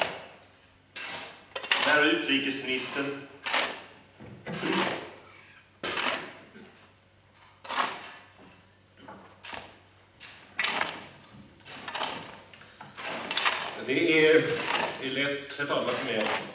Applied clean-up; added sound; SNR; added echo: none; Tools; 3 dB; reverberation time 0.9 s.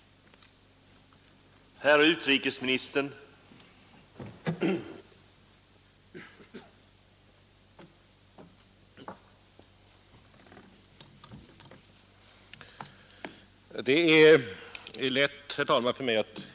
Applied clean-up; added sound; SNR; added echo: none; none; none; none.